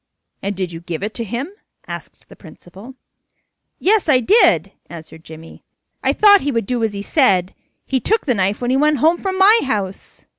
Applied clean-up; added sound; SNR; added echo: none; none; none; none.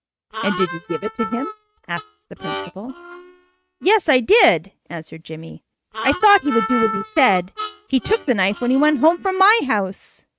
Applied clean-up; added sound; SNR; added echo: neural mask model RNNoise.